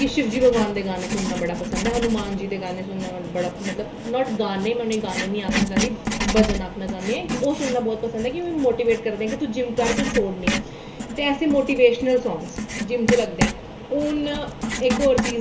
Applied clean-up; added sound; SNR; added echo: none; Writing; 5 dB; reverberation time 1.1 s.